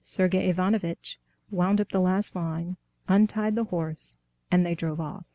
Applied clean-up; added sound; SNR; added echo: none; none; none; none.